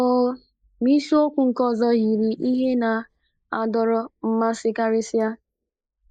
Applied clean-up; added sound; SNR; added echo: neural mask model Resemble Enhance denoiser.